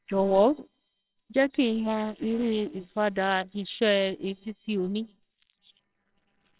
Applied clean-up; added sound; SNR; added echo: neural separator model SepFormer WHAMR!.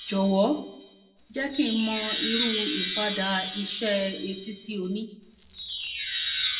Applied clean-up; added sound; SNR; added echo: none; Wind chime; 3 dB; reverberation time 0.6 s.